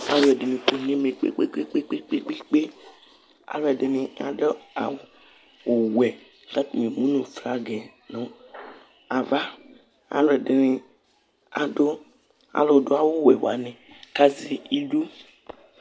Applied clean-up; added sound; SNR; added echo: none; none; none; none.